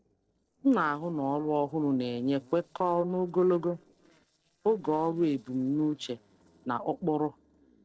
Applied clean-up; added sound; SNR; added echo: neural separator model SepFormer DNS4.